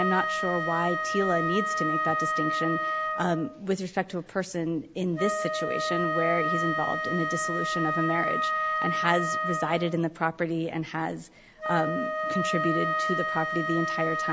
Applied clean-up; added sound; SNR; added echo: none; Wind instrument, woodwind instrument; 0 dB; none.